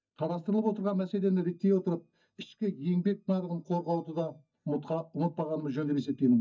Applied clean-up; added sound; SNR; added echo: neural mask model DeepFilterNet 3.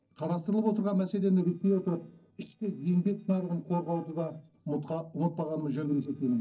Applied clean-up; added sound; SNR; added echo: neural separator model SepFormer DNS4.